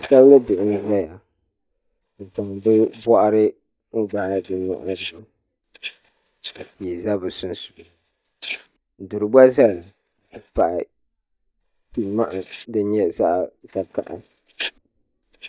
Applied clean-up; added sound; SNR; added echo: neural mask model DeepFilterNet 3.